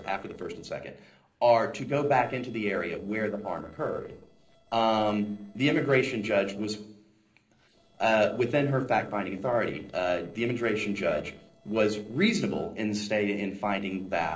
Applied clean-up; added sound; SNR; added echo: neural separator model SepFormer DNS4.